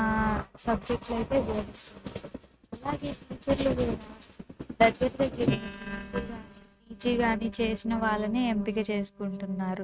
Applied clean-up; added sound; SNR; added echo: neural mask model RNNoise.